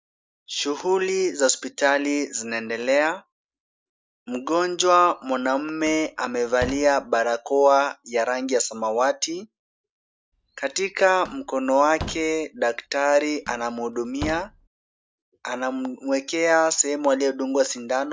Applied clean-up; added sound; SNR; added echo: none; Slam; 17 dB; none.